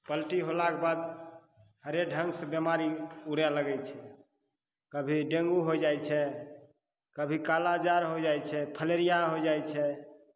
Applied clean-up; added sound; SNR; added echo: none; none; none; none.